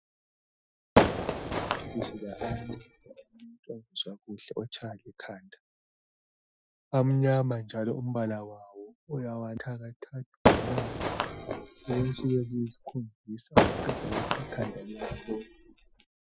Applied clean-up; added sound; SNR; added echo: classical method Wiener filter.